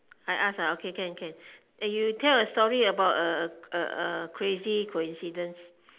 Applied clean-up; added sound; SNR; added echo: none; none; none; none.